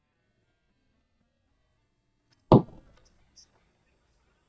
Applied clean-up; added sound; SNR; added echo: neural mask model DeepFilterNet 3.